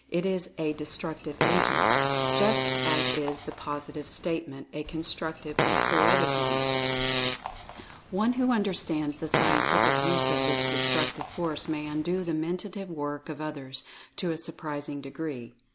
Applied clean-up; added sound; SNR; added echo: none; Fart; -4 dB; none.